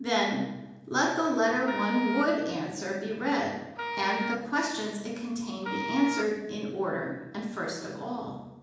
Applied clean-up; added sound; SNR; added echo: none; Wind instrument, woodwind instrument; 7 dB; reverberation time 1.0 s.